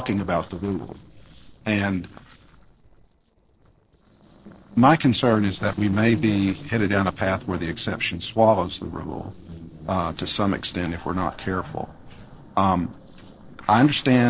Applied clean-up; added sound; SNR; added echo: neural separator model SepFormer DNS4.